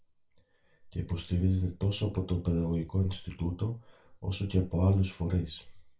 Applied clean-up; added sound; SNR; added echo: none; none; none; reverberation time 0.2 s.